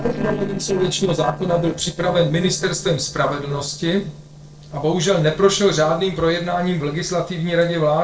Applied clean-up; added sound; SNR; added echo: neural separator model SepFormer DNS4.